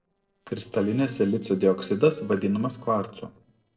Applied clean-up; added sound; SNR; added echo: neural separator model SepFormer DNS4.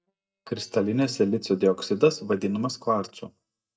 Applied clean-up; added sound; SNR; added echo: neural mask model DeepFilterNet 3.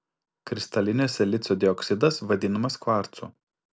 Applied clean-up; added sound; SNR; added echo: none; none; none; none.